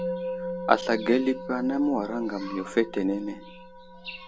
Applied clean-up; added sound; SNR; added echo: none; Musical instrument; 9 dB; none.